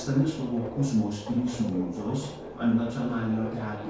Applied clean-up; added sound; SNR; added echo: none; Subway, metro, underground; 11 dB; reverberation time 0.5 s.